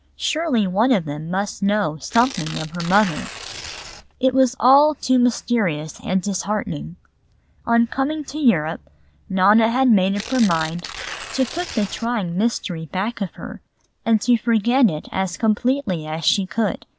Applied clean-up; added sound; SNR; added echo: none; Tearing; 13 dB; none.